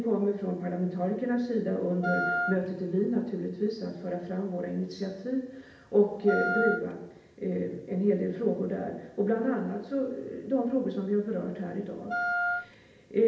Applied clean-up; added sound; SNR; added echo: none; Wind instrument, woodwind instrument; 1 dB; reverberation time 0.8 s.